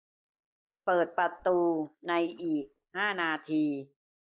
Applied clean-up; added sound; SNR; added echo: neural mask model Resemble Enhance denoiser.